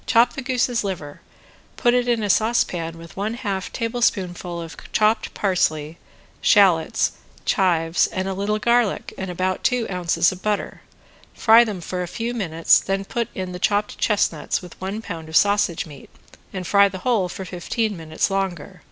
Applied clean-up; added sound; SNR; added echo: none; none; none; none.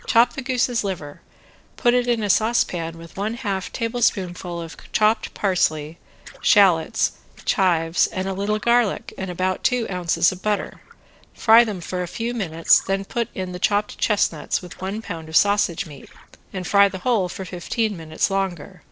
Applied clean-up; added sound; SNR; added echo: neural separator model SepFormer DNS4.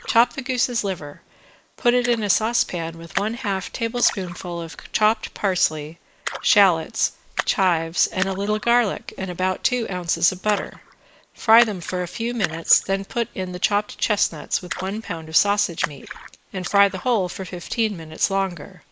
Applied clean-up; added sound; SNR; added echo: neural mask model Resemble Enhance denoiser.